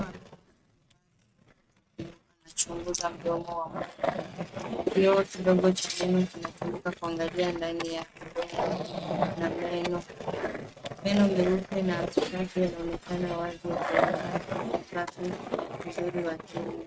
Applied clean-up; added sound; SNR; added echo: neural mask model RNNoise.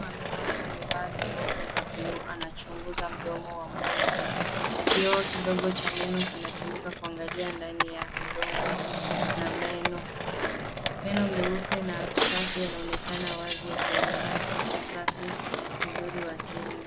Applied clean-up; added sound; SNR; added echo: none; Skateboard + Shatter; -5 dB; none.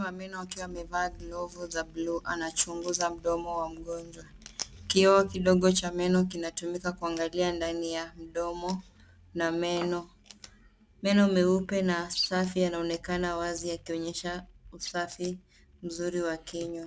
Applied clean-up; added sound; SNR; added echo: none; none; none; none.